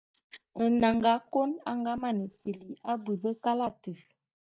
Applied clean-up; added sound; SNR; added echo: neural mask model DeepFilterNet 3.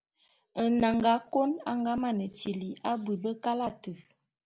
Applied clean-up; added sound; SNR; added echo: none; none; none; none.